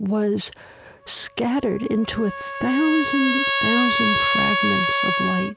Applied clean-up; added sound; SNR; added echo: none; Trumpet; 0 dB; none.